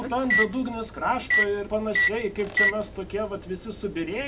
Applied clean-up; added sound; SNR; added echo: none; Microwave oven; 0 dB; reverberation time 0.3 s.